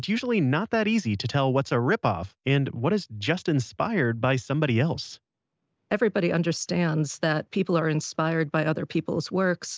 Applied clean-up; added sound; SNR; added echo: none; none; none; none.